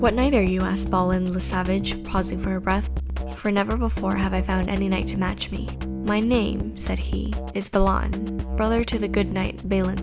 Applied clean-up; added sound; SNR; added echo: none; Drum kit; 4 dB; none.